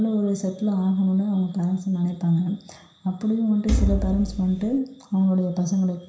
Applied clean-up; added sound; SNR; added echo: none; Thump, thud; 1 dB; reverberation time 0.5 s.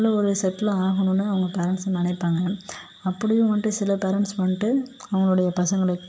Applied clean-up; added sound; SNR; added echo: none; none; none; none.